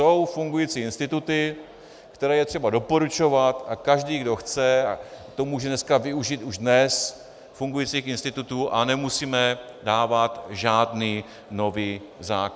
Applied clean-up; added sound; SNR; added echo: none; none; none; none.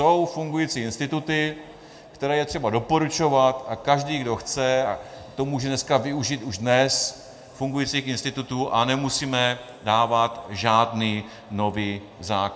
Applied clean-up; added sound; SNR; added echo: none; none; none; reverberation time 1.8 s.